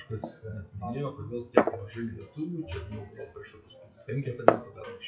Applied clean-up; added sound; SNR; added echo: classical method WPE with log-MMSE.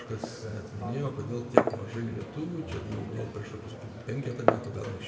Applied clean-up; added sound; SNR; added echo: none; Glass; -2 dB; reverberation time 2.2 s.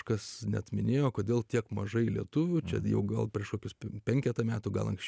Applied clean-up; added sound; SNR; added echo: none; none; none; none.